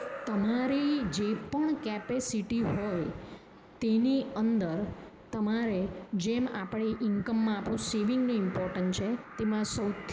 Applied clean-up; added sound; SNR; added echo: none; Crow; 18 dB; none.